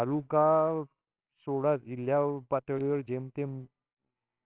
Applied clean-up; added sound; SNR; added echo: neural separator model SepFormer WHAMR!.